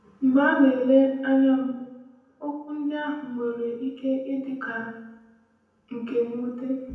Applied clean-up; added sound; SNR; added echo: none; none; none; reverberation time 0.9 s.